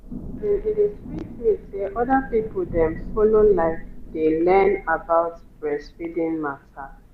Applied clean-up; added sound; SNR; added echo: none; Thunder / Rain; 12 dB; none.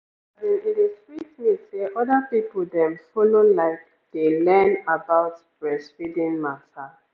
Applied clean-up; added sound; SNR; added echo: none; none; none; none.